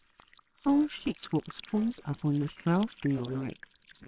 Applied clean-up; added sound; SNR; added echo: neural separator model SepFormer WHAMR!.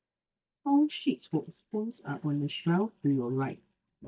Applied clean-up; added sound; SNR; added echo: neural mask model DeepFilterNet 3.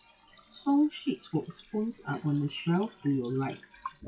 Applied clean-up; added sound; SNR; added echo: classical method WPE with log-MMSE.